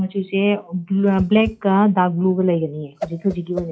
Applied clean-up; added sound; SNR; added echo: classical method log-MMSE.